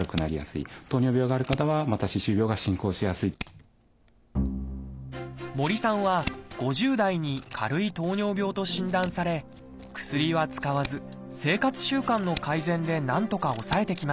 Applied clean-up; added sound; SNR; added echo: none; Scissors; 18 dB; none.